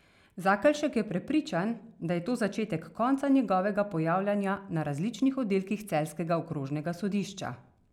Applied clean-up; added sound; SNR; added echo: none; none; none; none.